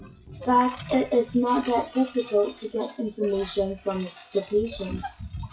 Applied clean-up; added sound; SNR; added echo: classical method WPE with log-MMSE.